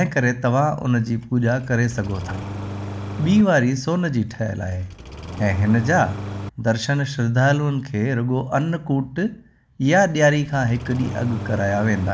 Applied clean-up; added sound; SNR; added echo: none; Engine starting; 11 dB; none.